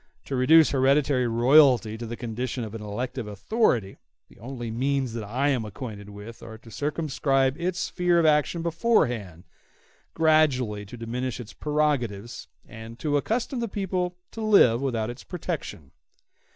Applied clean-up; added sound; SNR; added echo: none; none; none; none.